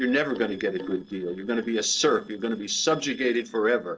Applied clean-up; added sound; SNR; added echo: neural separator model SepFormer DNS4.